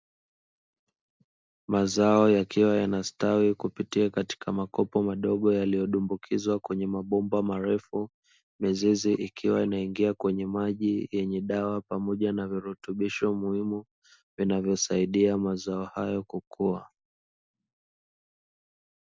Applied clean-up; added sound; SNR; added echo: none; none; none; none.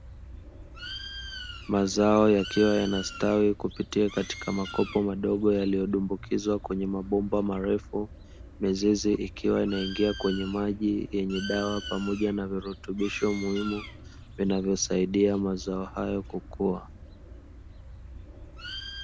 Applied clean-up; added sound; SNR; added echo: none; Bird; 14 dB; none.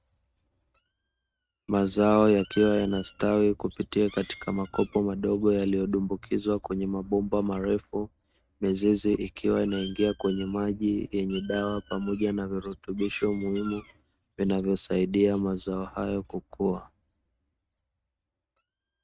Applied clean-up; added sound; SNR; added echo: neural mask model RNNoise.